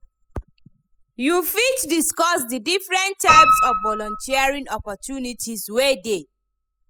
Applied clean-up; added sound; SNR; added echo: classical method spectral subtraction.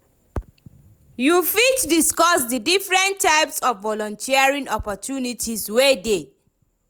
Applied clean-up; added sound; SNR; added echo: none; none; none; none.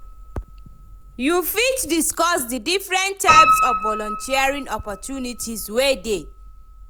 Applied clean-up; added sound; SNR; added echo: none; Piano; 1 dB; none.